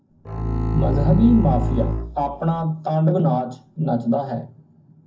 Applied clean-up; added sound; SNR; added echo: none; Bowed string instrument; 1 dB; reverberation time 0.4 s.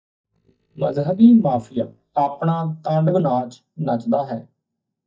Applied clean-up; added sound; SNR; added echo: neural mask model DeepFilterNet 3.